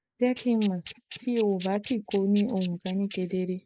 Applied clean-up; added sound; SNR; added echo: neural mask model Resemble Enhance denoiser.